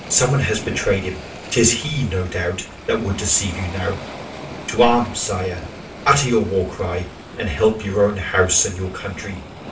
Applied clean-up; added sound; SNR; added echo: none; Waves, surf; 14 dB; reverberation time 0.3 s.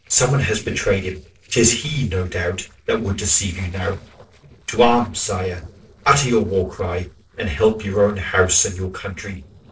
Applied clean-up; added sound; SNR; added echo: neural separator model SepFormer DNS4.